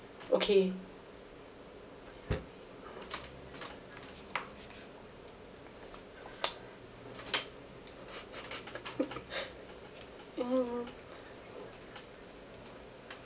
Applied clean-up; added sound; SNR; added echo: none; none; none; none.